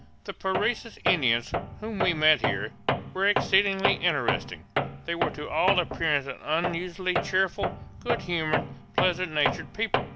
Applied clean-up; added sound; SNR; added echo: none; Tools; 3 dB; none.